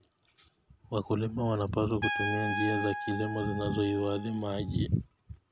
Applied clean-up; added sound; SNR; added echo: none; Trumpet; 7 dB; none.